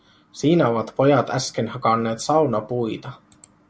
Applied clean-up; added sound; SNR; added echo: none; none; none; none.